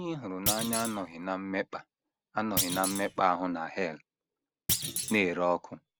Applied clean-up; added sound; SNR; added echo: none; Thump, thud; 3 dB; none.